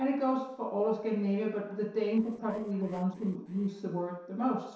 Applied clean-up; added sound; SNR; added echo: neural separator model SepFormer DNS4.